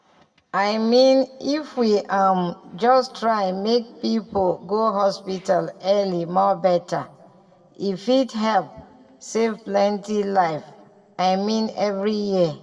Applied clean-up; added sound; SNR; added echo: none; none; none; reverberation time 1.2 s.